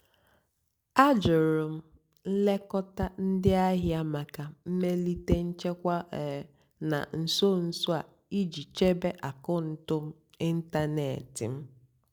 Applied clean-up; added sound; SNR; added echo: none; none; none; none.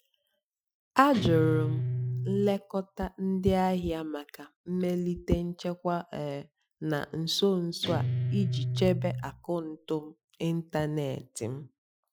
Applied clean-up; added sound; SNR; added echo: classical method Wiener filter.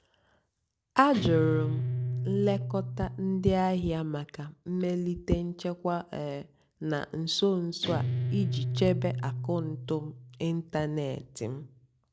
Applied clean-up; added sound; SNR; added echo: none; Guitar; 5 dB; none.